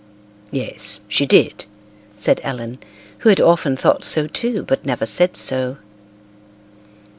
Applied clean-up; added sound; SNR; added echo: none; none; none; none.